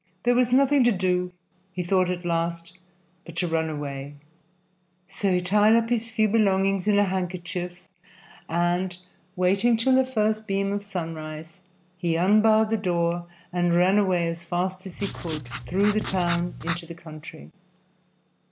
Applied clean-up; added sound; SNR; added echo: none; Writing; 6 dB; none.